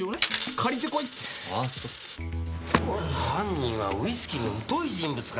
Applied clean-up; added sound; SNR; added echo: none; Coin (dropping); 7 dB; none.